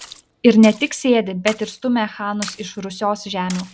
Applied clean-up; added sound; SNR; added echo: none; Splash, splatter; 18 dB; none.